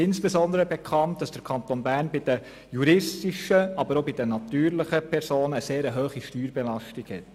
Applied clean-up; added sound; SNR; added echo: none; none; none; none.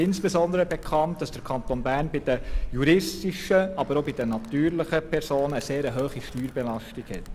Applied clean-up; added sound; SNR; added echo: none; Animal; 11 dB; none.